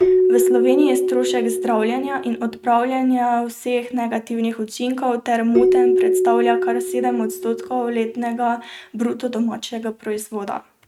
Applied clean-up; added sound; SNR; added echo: neural mask model RNNoise.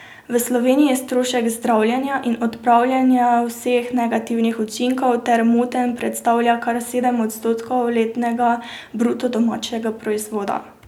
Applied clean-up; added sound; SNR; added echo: none; none; none; none.